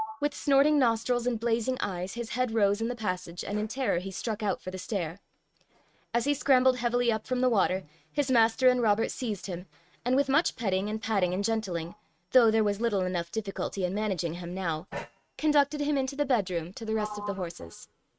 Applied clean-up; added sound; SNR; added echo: neural mask model RNNoise.